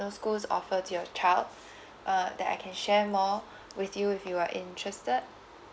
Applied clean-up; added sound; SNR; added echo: none; none; none; none.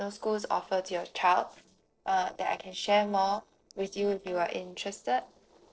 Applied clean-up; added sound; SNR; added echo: neural separator model SepFormer DNS4.